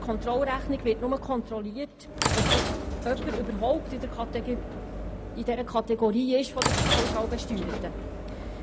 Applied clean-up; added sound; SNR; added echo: none; Sliding door / Train; 1 dB; none.